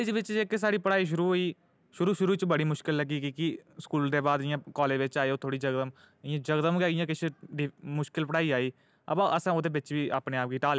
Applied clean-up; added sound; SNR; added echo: none; none; none; none.